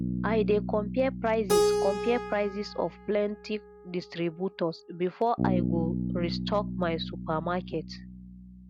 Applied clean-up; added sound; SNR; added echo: none; Bass guitar + Keyboard (musical); 2 dB; none.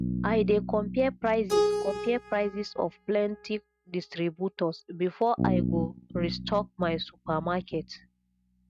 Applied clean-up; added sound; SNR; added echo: neural mask model RNNoise.